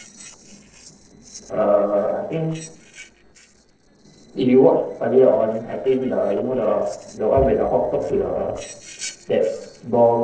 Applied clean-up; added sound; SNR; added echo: neural separator model SepFormer DNS4.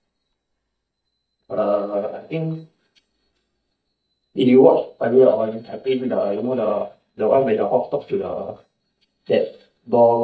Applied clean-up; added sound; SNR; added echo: neural mask model DeepFilterNet 3.